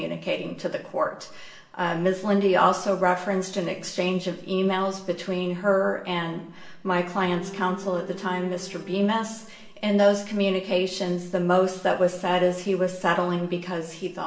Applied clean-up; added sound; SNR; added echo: none; Bowed string instrument; 15 dB; reverberation time 0.7 s.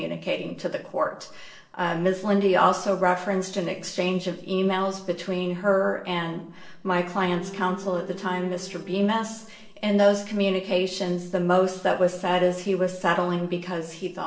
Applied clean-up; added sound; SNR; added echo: neural separator model SepFormer DNS4.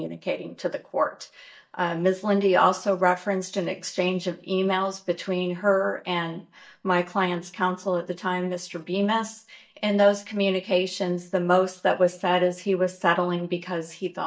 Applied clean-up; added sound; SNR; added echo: neural mask model DeepFilterNet 3.